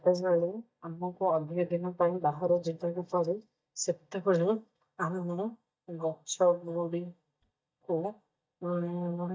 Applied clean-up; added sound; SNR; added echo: neural mask model DeepFilterNet 3.